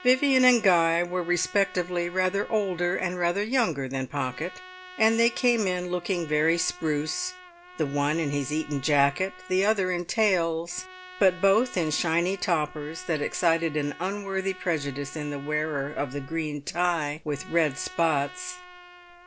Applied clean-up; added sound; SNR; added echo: none; Trumpet; 20 dB; none.